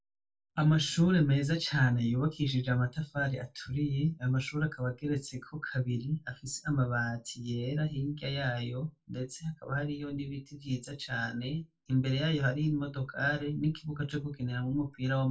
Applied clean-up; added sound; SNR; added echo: none; none; none; reverberation time 0.2 s.